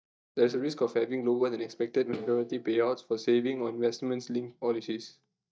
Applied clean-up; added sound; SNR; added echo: neural mask model DeepFilterNet 3.